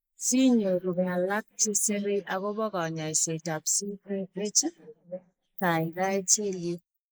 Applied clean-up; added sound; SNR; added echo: neural mask model Resemble Enhance denoiser.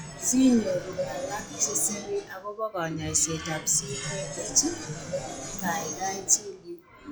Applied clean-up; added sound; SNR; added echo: classical method log-MMSE.